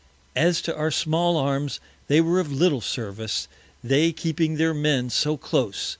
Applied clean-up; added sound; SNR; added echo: none; none; none; none.